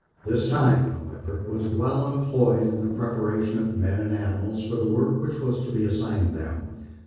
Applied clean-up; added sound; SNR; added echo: neural separator model SepFormer DNS4.